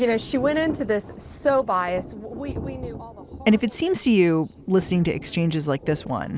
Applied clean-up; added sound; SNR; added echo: none; Thunder / Rain; 15 dB; none.